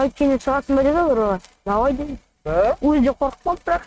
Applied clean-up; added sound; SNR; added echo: neural mask model RNNoise.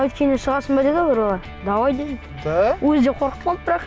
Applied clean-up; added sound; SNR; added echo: none; none; none; none.